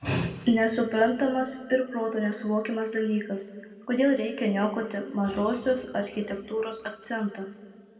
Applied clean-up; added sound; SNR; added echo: none; none; none; reverberation time 1.5 s.